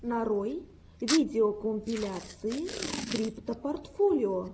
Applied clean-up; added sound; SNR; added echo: none; Packing tape, duct tape; 11 dB; none.